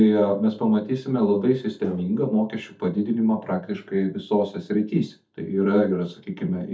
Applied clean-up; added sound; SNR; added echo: neural mask model DeepFilterNet 3.